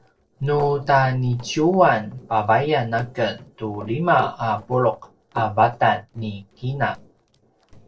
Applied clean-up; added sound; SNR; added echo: neural separator model SepFormer DNS4.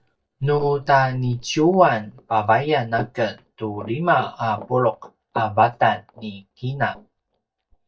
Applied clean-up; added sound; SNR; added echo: neural mask model DeepFilterNet 3.